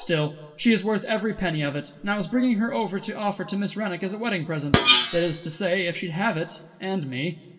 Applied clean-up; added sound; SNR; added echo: none; Screech; -2 dB; reverberation time 2.0 s.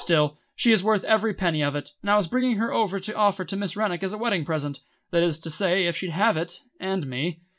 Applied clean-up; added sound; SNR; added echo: none; none; none; none.